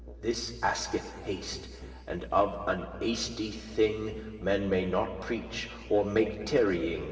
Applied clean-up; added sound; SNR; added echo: none; Musical instrument; 15 dB; reverberation time 2.6 s.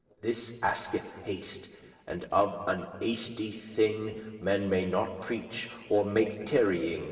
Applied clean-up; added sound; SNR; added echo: neural separator model SepFormer DNS4.